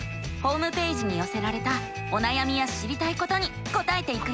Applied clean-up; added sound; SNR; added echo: none; Wind instrument, woodwind instrument; 11 dB; none.